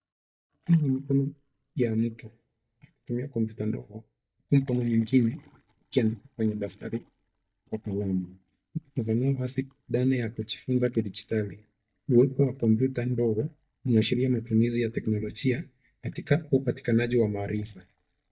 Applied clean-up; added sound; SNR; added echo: neural mask model DeepFilterNet 3.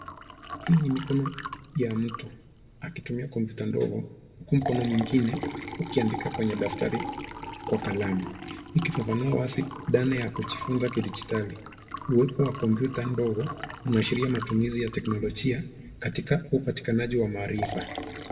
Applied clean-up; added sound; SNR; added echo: none; Liquid; 11 dB; reverberation time 1.5 s.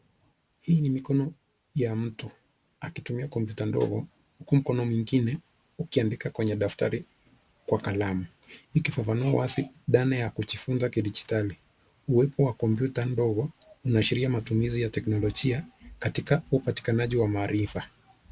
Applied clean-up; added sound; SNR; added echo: none; none; none; none.